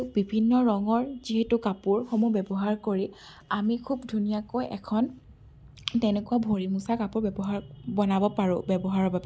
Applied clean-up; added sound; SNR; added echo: none; none; none; none.